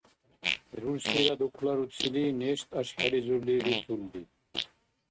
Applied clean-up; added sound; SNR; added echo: neural mask model RNNoise.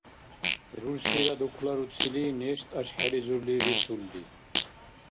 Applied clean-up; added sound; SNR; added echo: none; Fart; 2 dB; none.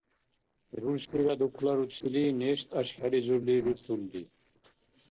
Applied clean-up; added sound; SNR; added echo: neural separator model SepFormer DNS4.